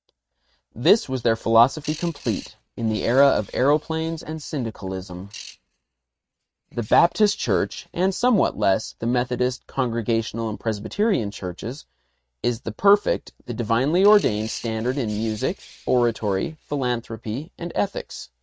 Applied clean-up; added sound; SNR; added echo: neural mask model RNNoise.